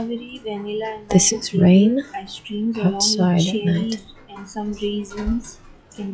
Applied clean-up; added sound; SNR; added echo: classical method log-MMSE.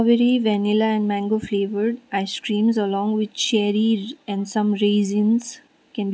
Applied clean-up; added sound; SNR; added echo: none; none; none; none.